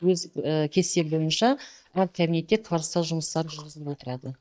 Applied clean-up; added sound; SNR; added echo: neural mask model DeepFilterNet 3.